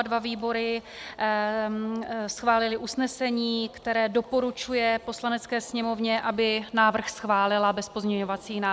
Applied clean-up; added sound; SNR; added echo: none; none; none; none.